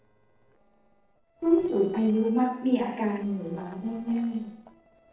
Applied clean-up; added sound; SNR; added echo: neural separator model SepFormer DNS4.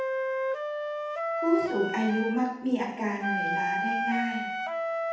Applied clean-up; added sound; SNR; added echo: none; Wind instrument, woodwind instrument; 0 dB; reverberation time 0.8 s.